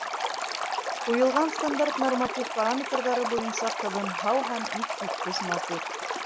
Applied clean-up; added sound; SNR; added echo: none; Stream; 2 dB; none.